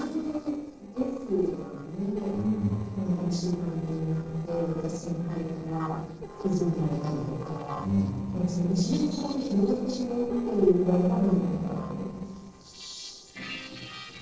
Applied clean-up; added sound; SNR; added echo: neural separator model SepFormer DNS4.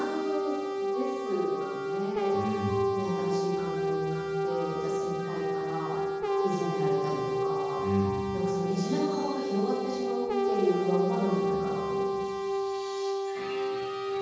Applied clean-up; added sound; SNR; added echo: none; Brass instrument; -2 dB; reverberation time 1.3 s.